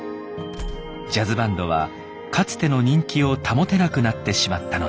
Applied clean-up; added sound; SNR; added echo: none; Tools; 16 dB; none.